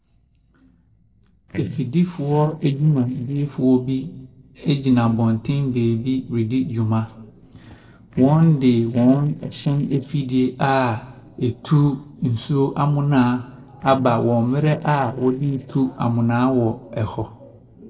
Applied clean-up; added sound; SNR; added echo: neural separator model SepFormer DNS4.